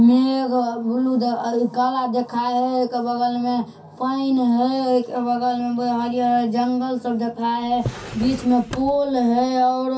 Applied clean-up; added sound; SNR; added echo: none; Drawer open or close; 13 dB; reverberation time 0.3 s.